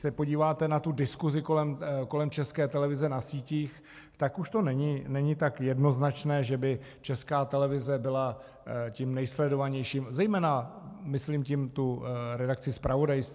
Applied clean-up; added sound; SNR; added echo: none; none; none; none.